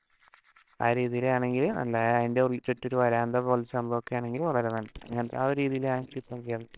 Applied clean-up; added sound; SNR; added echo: neural separator model SepFormer WHAMR!.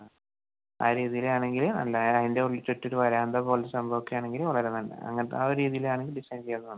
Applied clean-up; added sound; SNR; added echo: none; none; none; none.